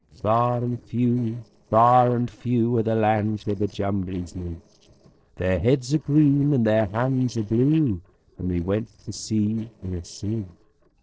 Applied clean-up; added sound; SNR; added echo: neural separator model SepFormer DNS4.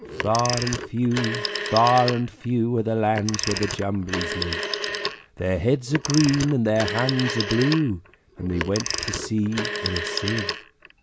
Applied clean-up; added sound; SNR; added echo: none; Telephone; 6 dB; none.